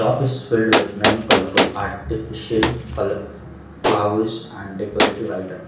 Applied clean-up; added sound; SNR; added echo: none; Gunshot, gunfire; 1 dB; reverberation time 0.6 s.